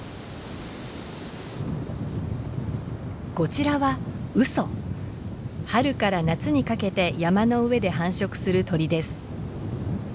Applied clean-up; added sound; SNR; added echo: none; none; none; none.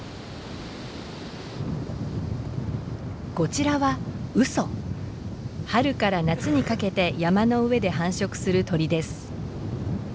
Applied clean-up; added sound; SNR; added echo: none; Cough; 15 dB; none.